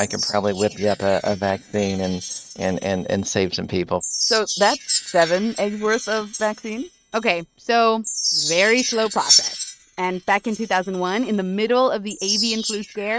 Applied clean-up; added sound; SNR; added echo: neural mask model RNNoise.